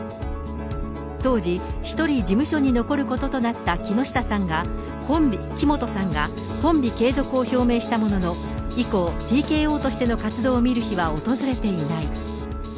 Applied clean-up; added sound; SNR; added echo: none; none; none; none.